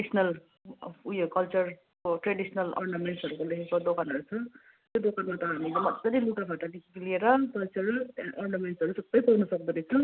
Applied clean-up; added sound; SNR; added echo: none; none; none; none.